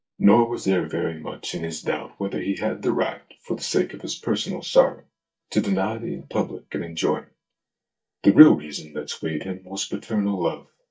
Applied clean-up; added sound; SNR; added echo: neural mask model DeepFilterNet 3.